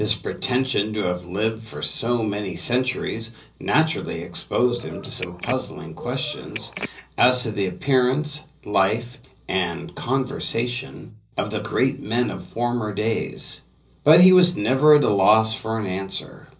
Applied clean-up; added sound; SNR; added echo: neural separator model SepFormer DNS4.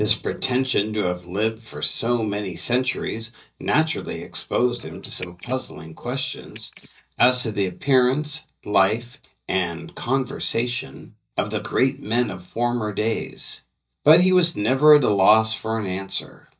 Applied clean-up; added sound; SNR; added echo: neural mask model DeepFilterNet 3.